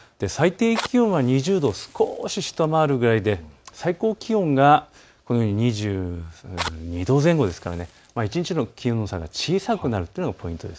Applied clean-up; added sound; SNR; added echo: neural mask model Resemble Enhance denoiser.